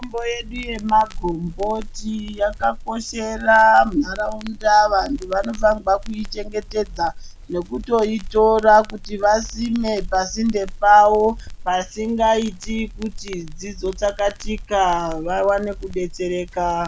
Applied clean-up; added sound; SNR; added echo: none; Crackle; 13 dB; none.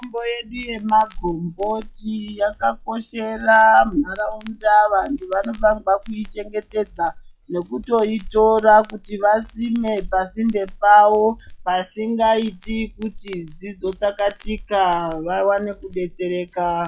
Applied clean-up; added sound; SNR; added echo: classical method log-MMSE.